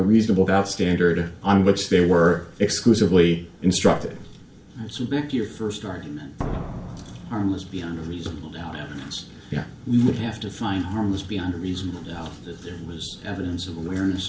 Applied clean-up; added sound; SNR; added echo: none; Slam; 19 dB; reverberation time 0.3 s.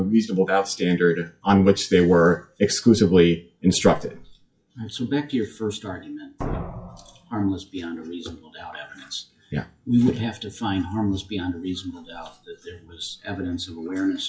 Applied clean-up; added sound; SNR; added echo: classical method WPE with log-MMSE.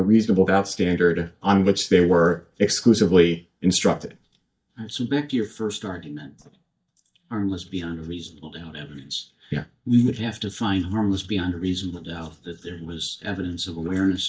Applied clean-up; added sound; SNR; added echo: neural mask model DeepFilterNet 3.